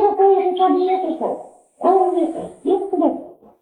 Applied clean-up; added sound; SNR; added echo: neural mask model Resemble Enhance denoiser.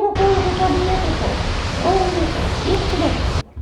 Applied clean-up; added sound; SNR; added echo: none; Boat, Water vehicle; 0 dB; none.